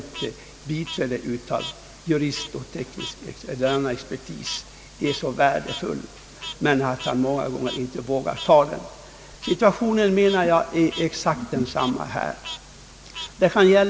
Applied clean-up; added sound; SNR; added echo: none; Frog; 17 dB; none.